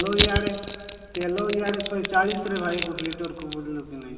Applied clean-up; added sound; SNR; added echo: none; Crushing; 4 dB; reverberation time 2.0 s.